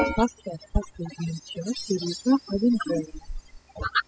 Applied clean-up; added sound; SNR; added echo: classical method spectral subtraction.